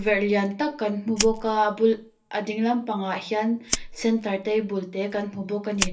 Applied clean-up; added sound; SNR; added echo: none; Fire; 11 dB; reverberation time 0.3 s.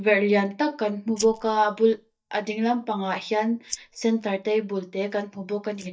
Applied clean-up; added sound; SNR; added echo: neural mask model DeepFilterNet 3.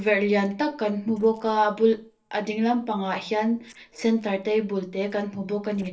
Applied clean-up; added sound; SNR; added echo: neural separator model SepFormer DNS4.